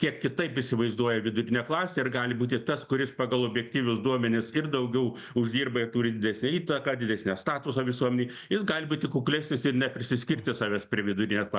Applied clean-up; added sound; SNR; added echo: none; none; none; none.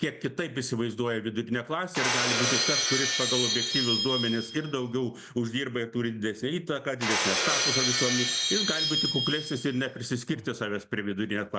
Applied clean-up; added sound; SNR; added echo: none; Shatter; 1 dB; none.